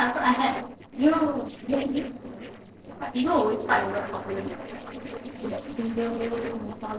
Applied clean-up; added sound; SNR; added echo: neural separator model SepFormer DNS4.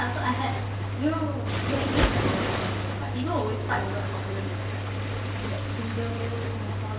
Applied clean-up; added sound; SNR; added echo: none; Waves, surf; 3 dB; reverberation time 1.1 s.